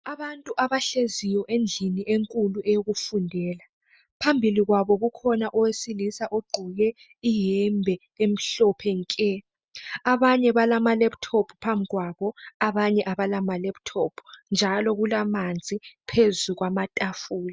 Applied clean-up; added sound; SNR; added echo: none; none; none; none.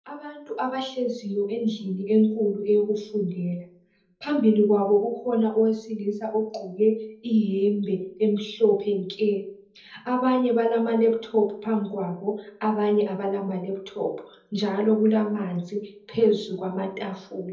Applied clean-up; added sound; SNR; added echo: none; none; none; reverberation time 0.7 s.